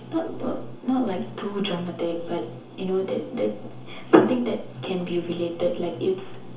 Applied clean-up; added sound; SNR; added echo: none; none; none; reverberation time 0.7 s.